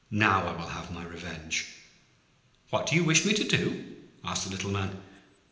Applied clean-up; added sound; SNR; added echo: none; none; none; reverberation time 0.9 s.